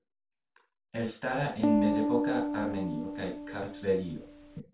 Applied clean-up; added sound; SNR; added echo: none; Piano; -1 dB; reverberation time 0.3 s.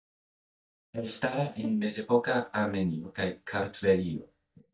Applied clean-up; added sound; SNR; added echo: neural mask model DeepFilterNet 3.